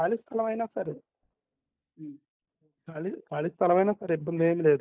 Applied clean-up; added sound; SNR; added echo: neural mask model DeepFilterNet 3.